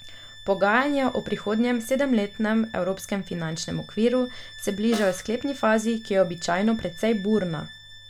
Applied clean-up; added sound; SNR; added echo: none; Snare drum + Bowed string instrument; 19 dB; none.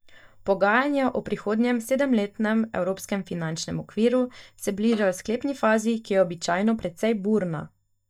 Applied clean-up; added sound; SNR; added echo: neural mask model DeepFilterNet 3.